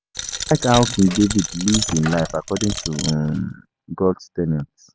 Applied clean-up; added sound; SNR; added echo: none; Coin (dropping); 7 dB; none.